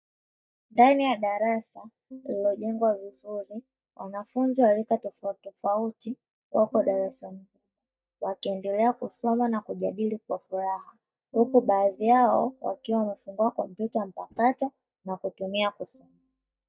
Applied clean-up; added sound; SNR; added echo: neural mask model DeepFilterNet 3.